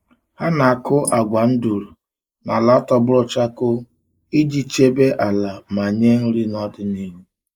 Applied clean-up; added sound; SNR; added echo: neural mask model Resemble Enhance denoiser.